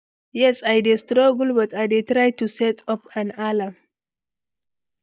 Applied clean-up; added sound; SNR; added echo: neural mask model DeepFilterNet 3.